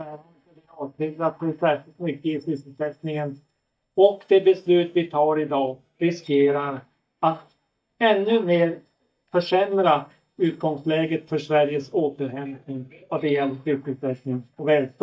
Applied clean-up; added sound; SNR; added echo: neural mask model DeepFilterNet 3.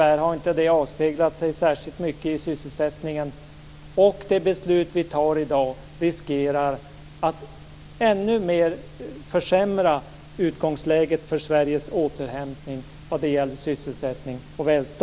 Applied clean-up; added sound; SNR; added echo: none; none; none; none.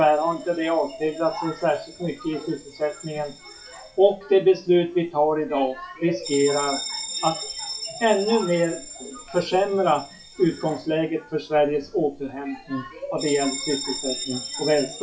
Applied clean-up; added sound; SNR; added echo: classical method WPE with log-MMSE.